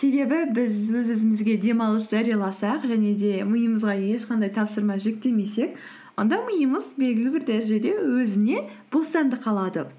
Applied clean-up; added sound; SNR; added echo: none; none; none; none.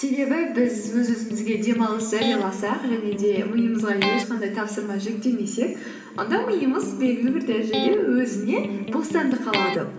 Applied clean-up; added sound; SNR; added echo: none; Electric guitar; 8 dB; reverberation time 2.9 s.